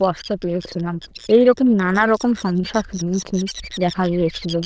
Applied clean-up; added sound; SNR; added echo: neural diffusion model UNIVERSE++.